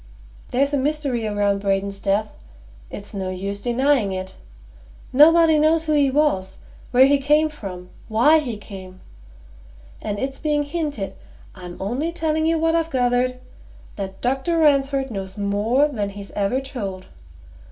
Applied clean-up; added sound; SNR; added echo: none; none; none; reverberation time 0.2 s.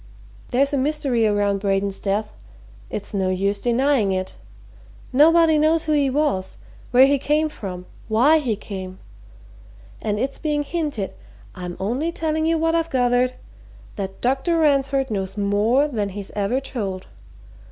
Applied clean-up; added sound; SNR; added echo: none; none; none; none.